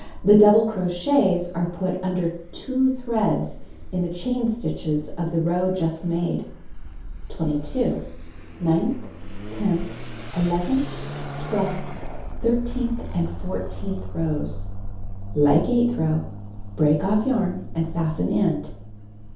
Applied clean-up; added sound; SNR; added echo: none; Car passing by / Accelerating, revving, vroom; 8 dB; reverberation time 0.6 s.